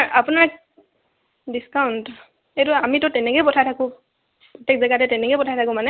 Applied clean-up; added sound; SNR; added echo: none; none; none; none.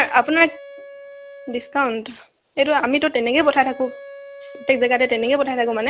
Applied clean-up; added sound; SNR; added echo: none; Wind instrument, woodwind instrument; 19 dB; none.